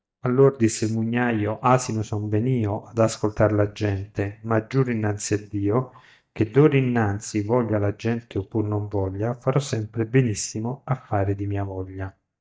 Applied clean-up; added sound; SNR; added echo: neural mask model DeepFilterNet 3.